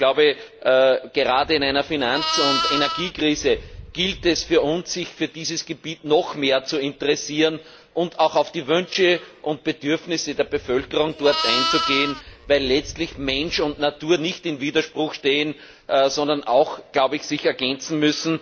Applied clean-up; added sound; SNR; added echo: none; Livestock, farm animals, working animals; 10 dB; none.